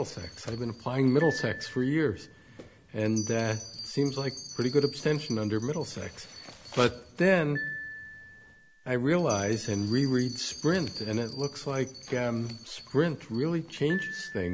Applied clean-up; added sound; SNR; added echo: none; Piano + Bell; 14 dB; none.